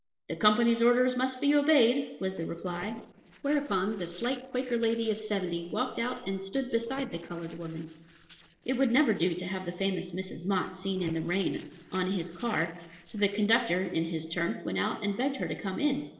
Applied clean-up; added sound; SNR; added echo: neural separator model SepFormer DNS4.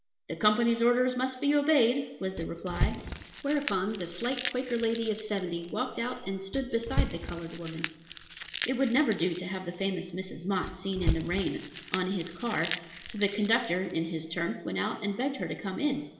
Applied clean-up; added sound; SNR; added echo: none; Crumpling, crinkling / Crushing; 6 dB; reverberation time 1.7 s.